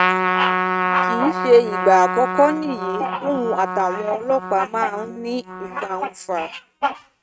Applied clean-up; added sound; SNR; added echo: neural mask model RNNoise.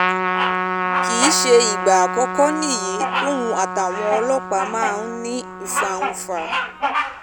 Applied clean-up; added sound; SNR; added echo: none; Trumpet + Bird vocalization, bird call, bird song; 2 dB; none.